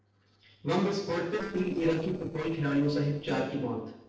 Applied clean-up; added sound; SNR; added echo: neural separator model SepFormer DNS4.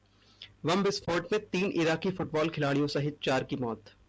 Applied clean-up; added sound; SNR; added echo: none; none; none; none.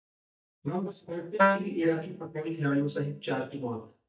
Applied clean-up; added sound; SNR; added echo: neural mask model DeepFilterNet 3.